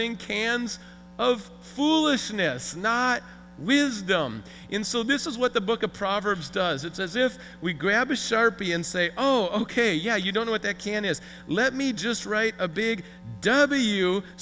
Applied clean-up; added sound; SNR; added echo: none; none; none; none.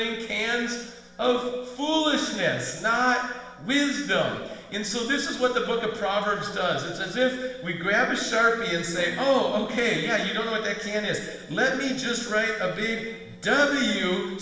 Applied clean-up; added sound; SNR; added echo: neural separator model SepFormer DNS4.